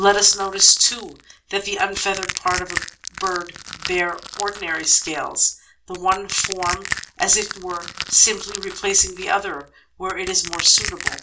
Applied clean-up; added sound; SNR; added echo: none; Crushing; 11 dB; reverberation time 0.2 s.